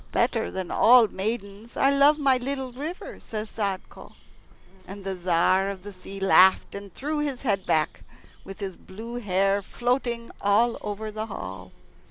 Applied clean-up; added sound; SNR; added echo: none; Bird vocalization, bird call, bird song; 18 dB; none.